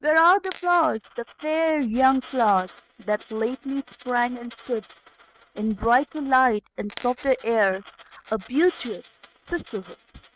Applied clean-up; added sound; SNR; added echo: neural mask model RNNoise.